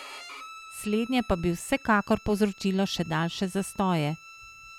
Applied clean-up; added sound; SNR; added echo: none; Bowed string instrument; 19 dB; none.